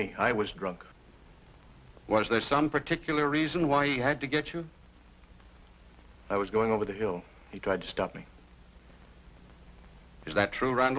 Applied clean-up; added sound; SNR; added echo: none; none; none; none.